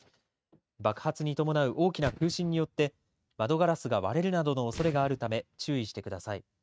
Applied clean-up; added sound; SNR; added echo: neural mask model RNNoise.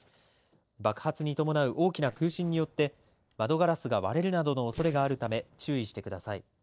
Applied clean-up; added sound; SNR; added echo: neural separator model SepFormer DNS4.